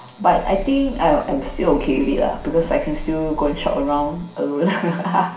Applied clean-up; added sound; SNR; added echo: none; Car; 11 dB; reverberation time 0.5 s.